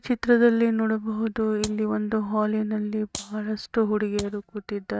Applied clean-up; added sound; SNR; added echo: neural mask model RNNoise.